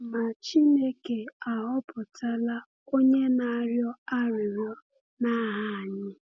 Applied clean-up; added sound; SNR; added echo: none; none; none; none.